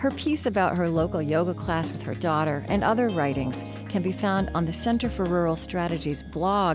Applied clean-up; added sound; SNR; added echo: none; none; none; none.